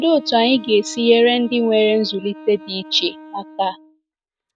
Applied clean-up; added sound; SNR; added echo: neural mask model RNNoise.